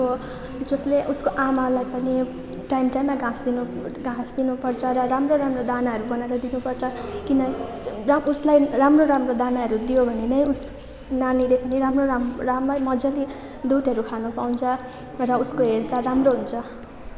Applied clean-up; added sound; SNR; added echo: none; none; none; none.